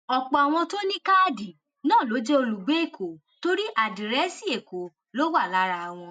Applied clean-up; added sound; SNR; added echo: none; none; none; none.